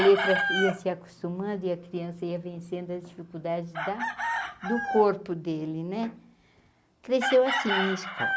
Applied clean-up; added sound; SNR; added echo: none; Chicken, rooster; 5 dB; none.